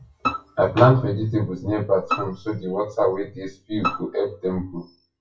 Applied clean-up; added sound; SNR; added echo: classical method WPE with log-MMSE.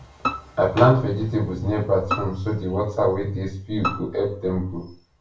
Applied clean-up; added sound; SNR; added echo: none; Bowed string instrument; 9 dB; reverberation time 0.3 s.